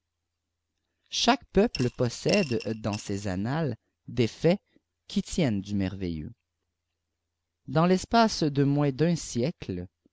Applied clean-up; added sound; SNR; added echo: none; Coin (dropping) / Glass; 14 dB; none.